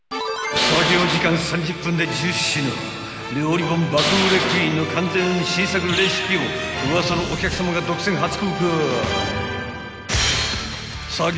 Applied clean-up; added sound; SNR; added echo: none; Tools; 3 dB; none.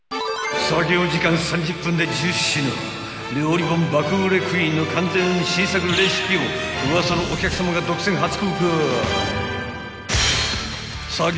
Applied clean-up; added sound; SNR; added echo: none; none; none; none.